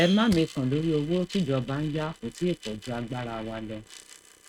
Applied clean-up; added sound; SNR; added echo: neural mask model RNNoise.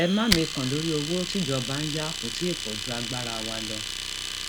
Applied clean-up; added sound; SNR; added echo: none; Domestic sounds, home sounds; 2 dB; none.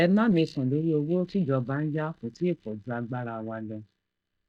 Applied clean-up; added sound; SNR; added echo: neural mask model DeepFilterNet 3.